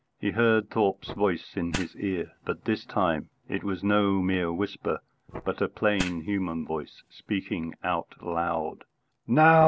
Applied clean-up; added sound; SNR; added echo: none; Fire; 18 dB; none.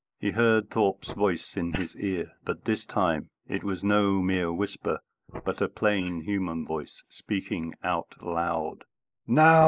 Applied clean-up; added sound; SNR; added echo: neural mask model Resemble Enhance denoiser.